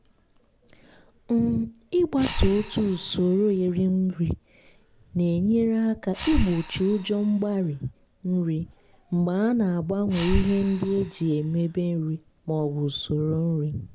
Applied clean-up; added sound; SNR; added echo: none; Breathing; 10 dB; none.